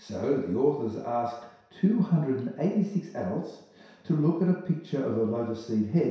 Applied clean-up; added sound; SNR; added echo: none; none; none; reverberation time 0.7 s.